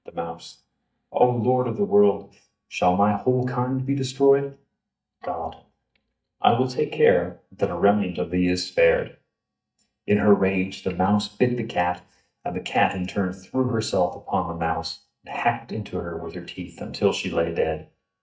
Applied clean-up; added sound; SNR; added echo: neural mask model DeepFilterNet 3.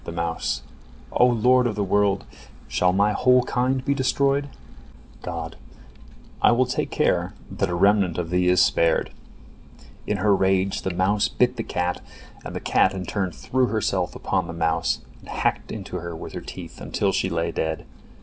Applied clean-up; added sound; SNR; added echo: none; none; none; none.